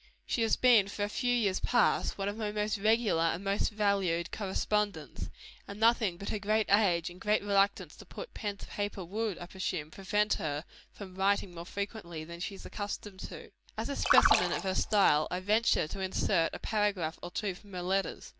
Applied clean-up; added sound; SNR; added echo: none; Splash, splatter; -1 dB; none.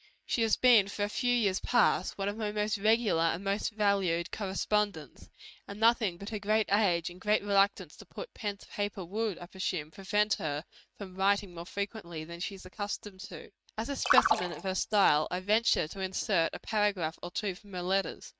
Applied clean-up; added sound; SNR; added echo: neural mask model RNNoise.